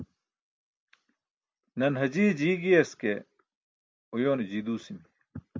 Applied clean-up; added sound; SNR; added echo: none; none; none; none.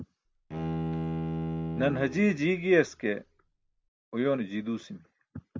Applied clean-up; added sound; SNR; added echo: none; Bowed string instrument; 5 dB; none.